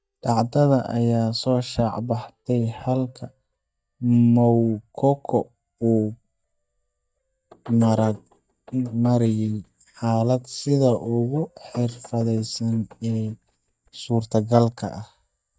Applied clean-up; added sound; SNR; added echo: neural mask model DeepFilterNet 3.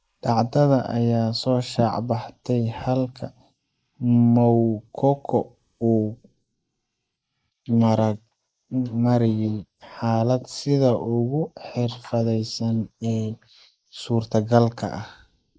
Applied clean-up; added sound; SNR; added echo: neural mask model Resemble Enhance denoiser.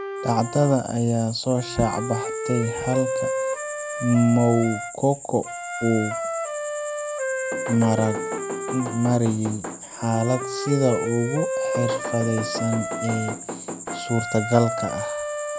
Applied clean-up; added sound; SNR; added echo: none; Wind instrument, woodwind instrument + Knock / Wood; 5 dB; none.